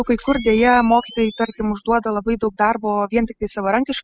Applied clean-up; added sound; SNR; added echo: classical method spectral subtraction.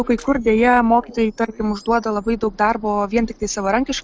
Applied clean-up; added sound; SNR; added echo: neural separator model SepFormer DNS4.